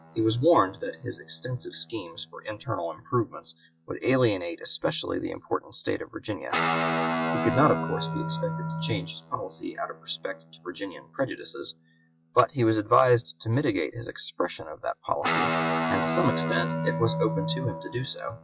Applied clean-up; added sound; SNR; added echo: classical method log-MMSE.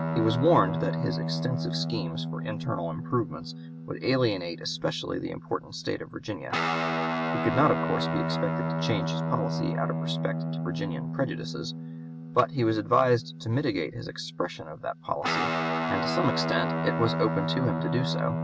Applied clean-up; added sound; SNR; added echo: none; Guitar; 1 dB; none.